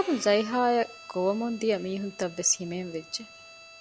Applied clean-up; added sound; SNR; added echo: none; Bowed string instrument; 19 dB; none.